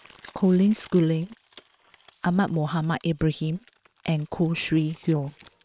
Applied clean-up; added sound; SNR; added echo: neural separator model SepFormer WHAM!.